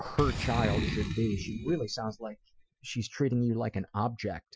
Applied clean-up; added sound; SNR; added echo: classical method Wiener filter.